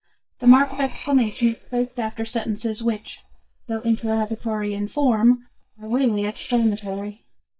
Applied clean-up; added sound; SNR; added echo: neural mask model DeepFilterNet 3.